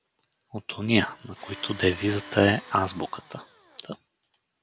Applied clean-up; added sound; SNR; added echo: none; Tools; 18 dB; none.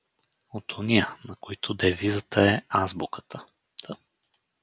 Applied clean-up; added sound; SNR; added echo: none; none; none; none.